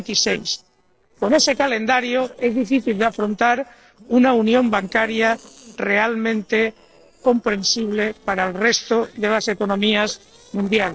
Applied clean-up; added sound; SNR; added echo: neural separator model SepFormer DNS4.